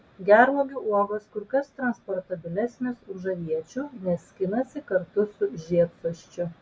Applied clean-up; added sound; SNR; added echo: none; none; none; none.